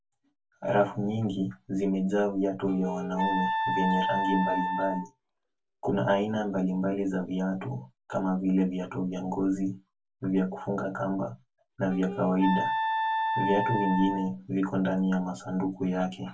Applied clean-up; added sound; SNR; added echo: none; Wind instrument, woodwind instrument; 2 dB; reverberation time 0.1 s.